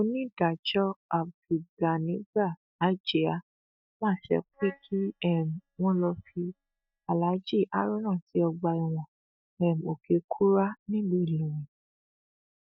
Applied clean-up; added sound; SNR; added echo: neural mask model DeepFilterNet 3.